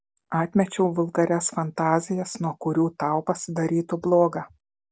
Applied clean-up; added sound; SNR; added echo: none; none; none; none.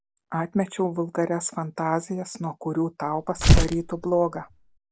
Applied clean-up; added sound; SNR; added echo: none; Tearing; -5 dB; none.